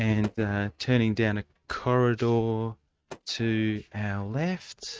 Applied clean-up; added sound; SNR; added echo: neural mask model RNNoise.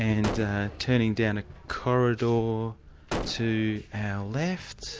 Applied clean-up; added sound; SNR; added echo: none; Gunshot, gunfire; 9 dB; none.